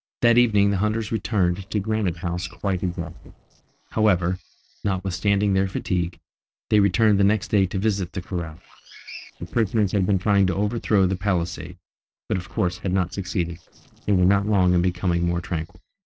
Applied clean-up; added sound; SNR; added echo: neural separator model SepFormer DNS4.